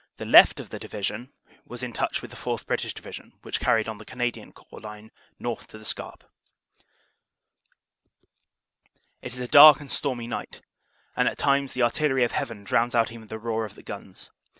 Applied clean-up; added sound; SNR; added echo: none; none; none; none.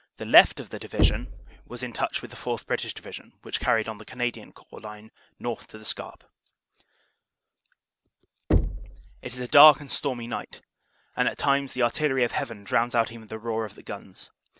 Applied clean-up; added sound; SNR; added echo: none; Knock; 2 dB; none.